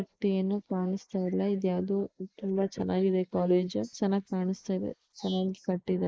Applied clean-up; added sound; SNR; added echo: neural mask model Resemble Enhance denoiser.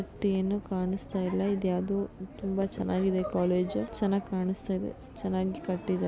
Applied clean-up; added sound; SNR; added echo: none; none; none; none.